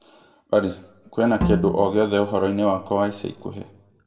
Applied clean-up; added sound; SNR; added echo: none; Bowed string instrument; 3 dB; reverberation time 0.6 s.